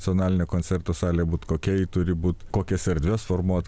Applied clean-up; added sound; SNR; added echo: none; none; none; none.